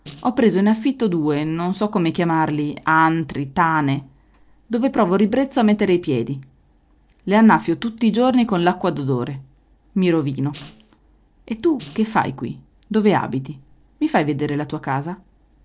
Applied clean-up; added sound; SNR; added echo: neural separator model SepFormer DNS4.